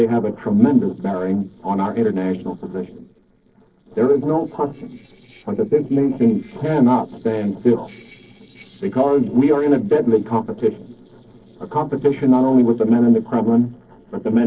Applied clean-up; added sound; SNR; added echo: neural separator model SepFormer DNS4.